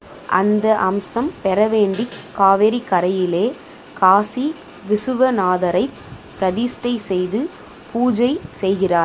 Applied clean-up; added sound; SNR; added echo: none; none; none; none.